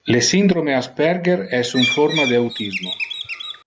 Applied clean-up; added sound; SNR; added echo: none; Bird; 6 dB; none.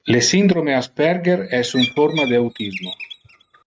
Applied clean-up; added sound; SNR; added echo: neural mask model RNNoise.